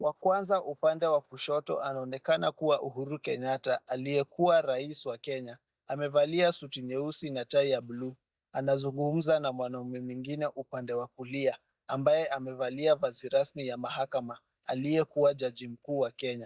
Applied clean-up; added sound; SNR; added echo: neural mask model DeepFilterNet 3.